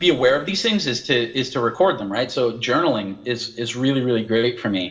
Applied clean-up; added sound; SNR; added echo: neural separator model SepFormer DNS4.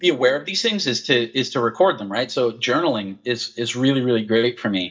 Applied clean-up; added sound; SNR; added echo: neural mask model DeepFilterNet 3.